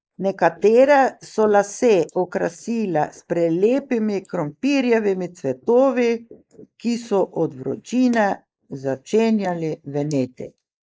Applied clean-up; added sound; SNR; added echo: neural mask model Resemble Enhance denoiser.